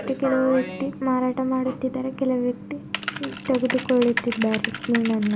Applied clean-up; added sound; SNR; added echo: none; Typing; 10 dB; none.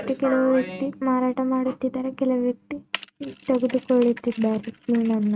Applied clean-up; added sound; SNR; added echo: neural mask model RNNoise.